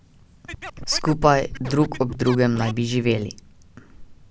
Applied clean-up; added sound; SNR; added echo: none; Scratching (performance technique); 13 dB; none.